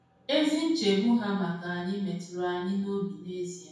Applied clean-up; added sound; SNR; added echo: none; none; none; reverberation time 0.7 s.